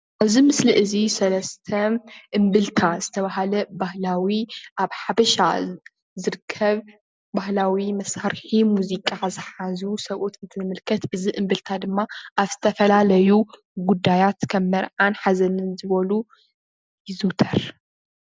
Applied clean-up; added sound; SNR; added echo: none; none; none; none.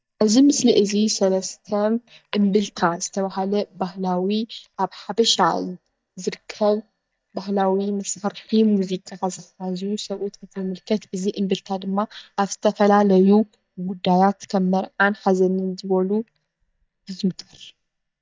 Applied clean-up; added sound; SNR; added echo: neural mask model DeepFilterNet 3.